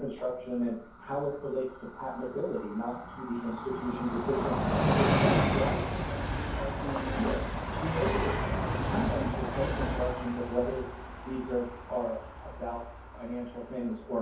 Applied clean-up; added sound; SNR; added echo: none; Train; -1 dB; reverberation time 0.6 s.